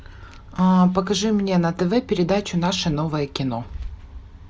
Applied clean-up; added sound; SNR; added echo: none; none; none; none.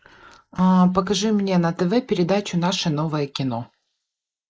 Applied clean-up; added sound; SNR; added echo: neural mask model Resemble Enhance denoiser.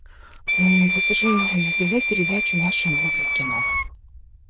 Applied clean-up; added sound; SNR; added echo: neural diffusion model UNIVERSE++.